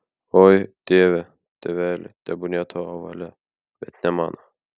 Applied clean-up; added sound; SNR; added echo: none; none; none; none.